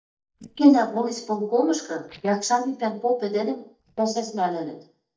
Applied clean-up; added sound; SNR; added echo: neural mask model DeepFilterNet 3.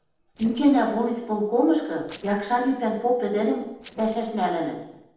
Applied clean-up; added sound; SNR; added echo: neural separator model SepFormer DNS4.